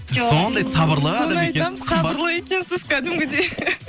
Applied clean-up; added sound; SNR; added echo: none; Electric guitar / Strum; 10 dB; none.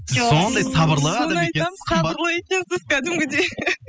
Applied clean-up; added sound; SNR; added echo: classical method spectral subtraction.